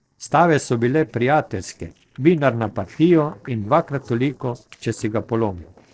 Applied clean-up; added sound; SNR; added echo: neural separator model SepFormer DNS4.